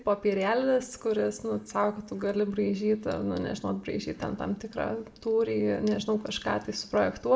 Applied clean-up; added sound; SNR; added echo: none; none; none; reverberation time 0.7 s.